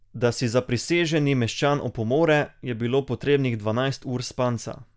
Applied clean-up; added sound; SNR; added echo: none; none; none; none.